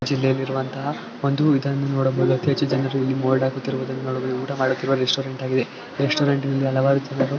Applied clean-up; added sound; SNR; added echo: none; none; none; none.